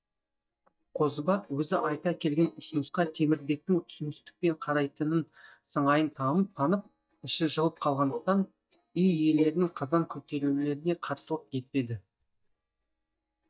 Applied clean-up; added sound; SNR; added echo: neural mask model DeepFilterNet 3.